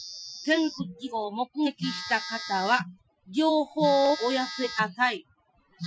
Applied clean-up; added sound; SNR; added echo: classical method Wiener filter.